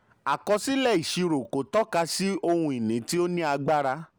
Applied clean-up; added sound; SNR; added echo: none; none; none; none.